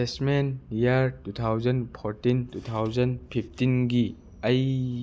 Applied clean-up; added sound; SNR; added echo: none; none; none; none.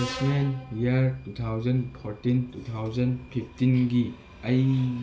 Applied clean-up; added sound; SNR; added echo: none; Subway, metro, underground; 18 dB; reverberation time 0.4 s.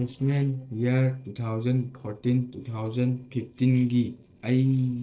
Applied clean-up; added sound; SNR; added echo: neural separator model SepFormer DNS4.